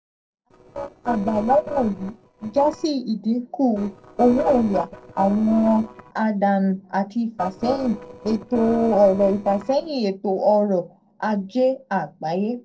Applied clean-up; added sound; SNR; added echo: neural separator model SepFormer DNS4.